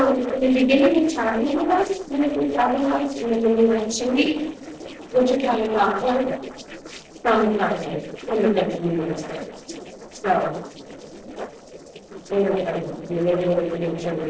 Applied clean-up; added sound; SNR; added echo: neural separator model SepFormer DNS4.